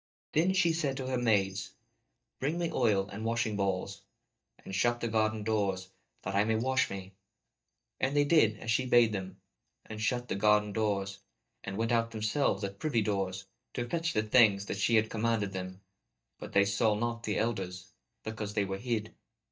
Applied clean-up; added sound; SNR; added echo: neural mask model DeepFilterNet 3.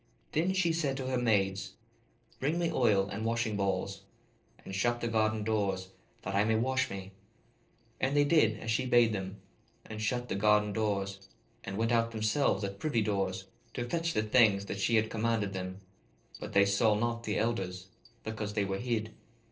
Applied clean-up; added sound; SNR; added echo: neural separator model SepFormer DNS4.